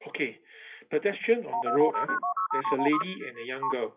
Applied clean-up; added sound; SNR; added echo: classical method WPE with log-MMSE.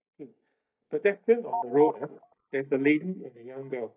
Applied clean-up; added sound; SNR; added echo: neural mask model DeepFilterNet 3.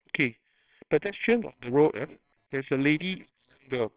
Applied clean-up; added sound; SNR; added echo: neural separator model SepFormer WHAMR!.